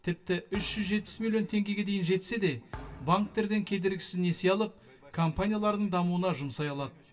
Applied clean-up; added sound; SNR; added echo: none; Thump, thud; 19 dB; reverberation time 0.2 s.